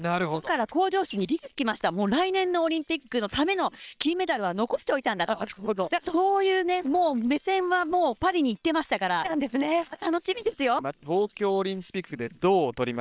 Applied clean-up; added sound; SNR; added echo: neural separator model SepFormer WHAM!.